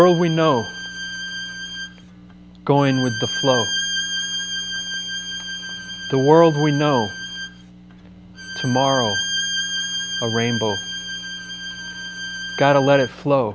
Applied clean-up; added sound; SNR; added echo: none; Bowed string instrument; 7 dB; none.